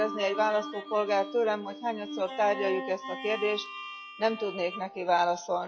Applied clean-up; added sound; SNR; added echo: classical method log-MMSE.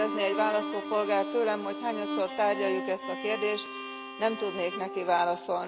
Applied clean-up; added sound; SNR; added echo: none; Bowed string instrument; 7 dB; none.